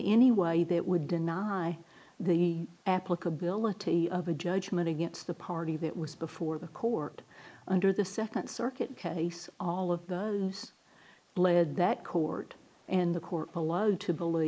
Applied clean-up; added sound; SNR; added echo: neural mask model Resemble Enhance denoiser.